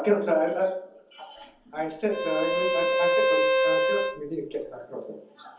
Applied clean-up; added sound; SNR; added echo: none; Bowed string instrument; -4 dB; reverberation time 0.7 s.